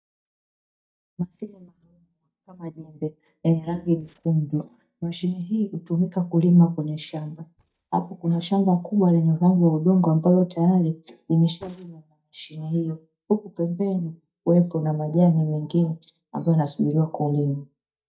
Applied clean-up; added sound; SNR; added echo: neural mask model DeepFilterNet 3.